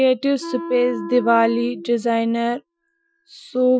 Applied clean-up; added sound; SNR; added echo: classical method Wiener filter.